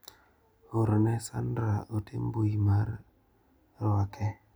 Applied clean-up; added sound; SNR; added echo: none; none; none; none.